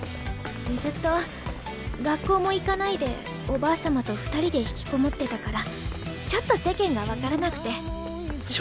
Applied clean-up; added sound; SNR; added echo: none; none; none; none.